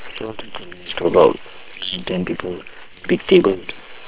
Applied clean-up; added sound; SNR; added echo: neural separator model SepFormer WHAM!.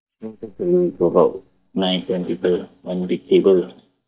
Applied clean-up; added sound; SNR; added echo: neural mask model DeepFilterNet 3.